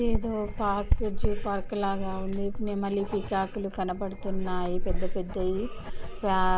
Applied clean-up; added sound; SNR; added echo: none; Writing; -2 dB; none.